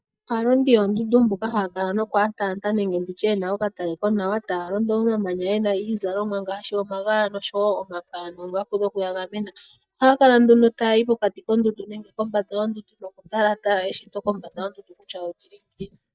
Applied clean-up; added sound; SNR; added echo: neural mask model DeepFilterNet 3.